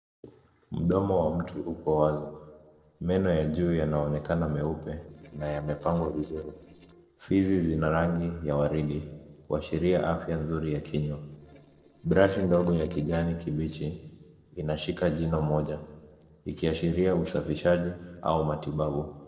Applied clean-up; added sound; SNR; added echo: neural separator model SepFormer DNS4.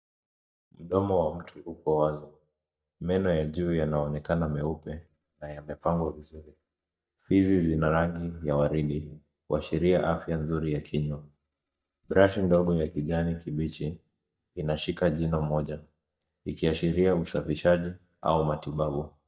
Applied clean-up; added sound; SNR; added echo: neural mask model DeepFilterNet 3.